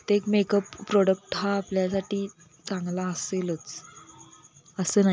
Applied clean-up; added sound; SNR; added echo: none; none; none; none.